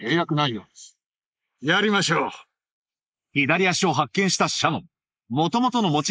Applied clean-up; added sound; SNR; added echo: neural mask model Resemble Enhance denoiser.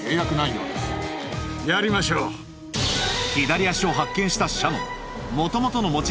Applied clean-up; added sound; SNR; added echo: none; none; none; none.